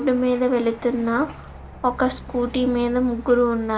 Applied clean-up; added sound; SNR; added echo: none; Truck; 17 dB; none.